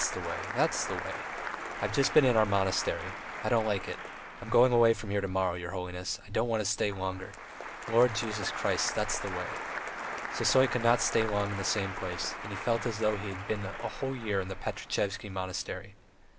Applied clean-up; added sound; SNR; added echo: none; Applause; 9 dB; none.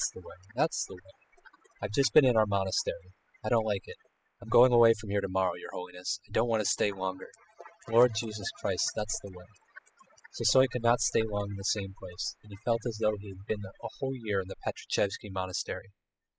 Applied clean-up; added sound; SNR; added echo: classical method spectral subtraction.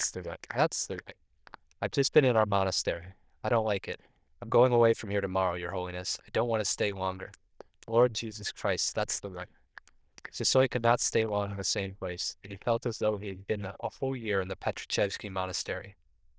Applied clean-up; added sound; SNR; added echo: neural diffusion model UNIVERSE++.